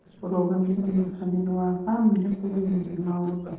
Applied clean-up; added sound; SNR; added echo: neural separator model SepFormer DNS4.